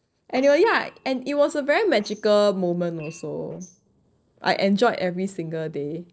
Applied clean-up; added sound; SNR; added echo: neural separator model SepFormer DNS4.